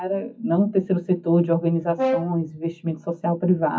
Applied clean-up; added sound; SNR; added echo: classical method WPE with log-MMSE.